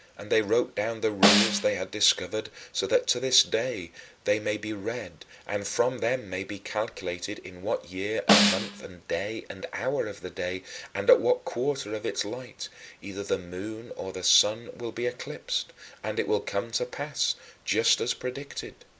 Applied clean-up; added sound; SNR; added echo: none; Snare drum; -4 dB; none.